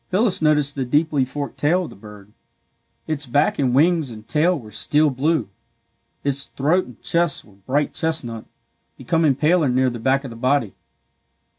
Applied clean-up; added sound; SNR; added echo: none; none; none; none.